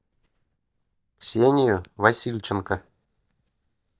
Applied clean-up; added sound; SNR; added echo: neural mask model DeepFilterNet 3.